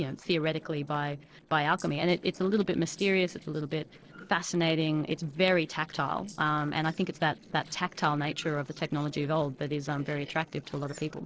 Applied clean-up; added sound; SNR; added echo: neural separator model SepFormer DNS4.